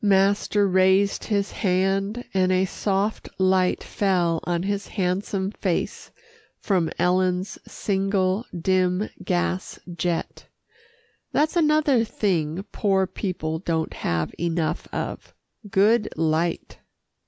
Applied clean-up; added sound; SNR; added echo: none; none; none; none.